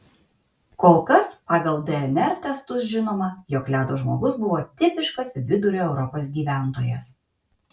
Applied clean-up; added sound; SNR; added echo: none; none; none; none.